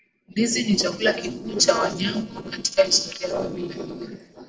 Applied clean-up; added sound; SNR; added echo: neural separator model SepFormer DNS4.